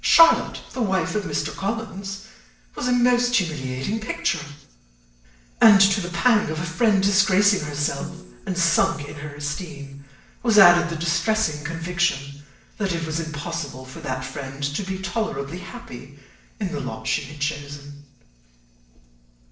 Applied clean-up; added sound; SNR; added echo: neural separator model SepFormer DNS4.